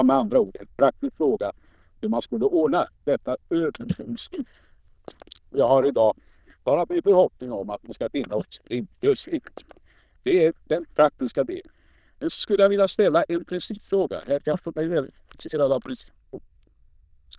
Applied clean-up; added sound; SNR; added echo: neural diffusion model UNIVERSE++.